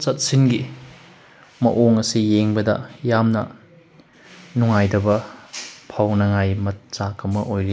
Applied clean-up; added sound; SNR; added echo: none; none; none; none.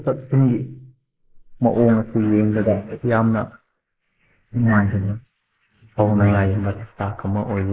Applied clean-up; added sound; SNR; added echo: neural mask model Resemble Enhance denoiser.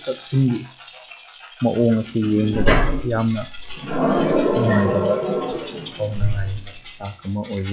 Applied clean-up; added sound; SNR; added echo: classical method log-MMSE.